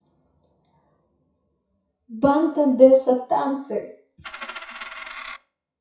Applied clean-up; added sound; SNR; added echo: classical method WPE with log-MMSE.